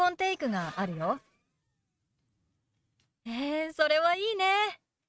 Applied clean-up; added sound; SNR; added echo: neural mask model RNNoise.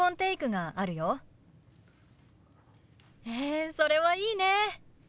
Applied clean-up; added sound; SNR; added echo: none; none; none; none.